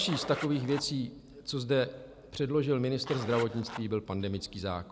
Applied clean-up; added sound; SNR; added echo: none; Zipper (clothing); 11 dB; none.